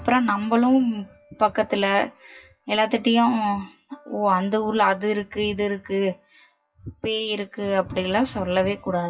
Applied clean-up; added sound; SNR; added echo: classical method WPE with log-MMSE.